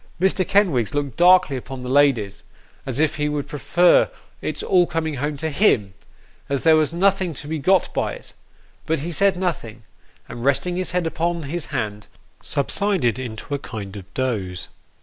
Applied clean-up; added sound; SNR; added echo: none; none; none; none.